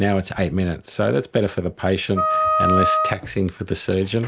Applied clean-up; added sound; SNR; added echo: none; Wind instrument, woodwind instrument; 0 dB; none.